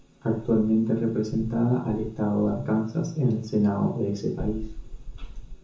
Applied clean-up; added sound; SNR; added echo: none; Insect; 14 dB; reverberation time 0.6 s.